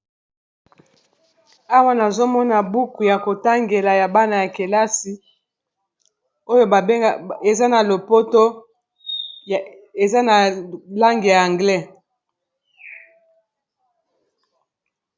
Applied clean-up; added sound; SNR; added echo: none; none; none; none.